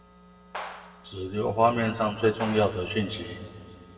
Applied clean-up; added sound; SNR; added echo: none; Clapping; 15 dB; reverberation time 1.9 s.